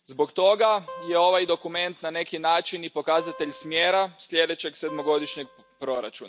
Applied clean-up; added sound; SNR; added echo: none; Acoustic guitar; 18 dB; none.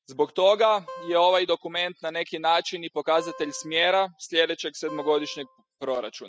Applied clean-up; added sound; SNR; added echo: classical method spectral subtraction.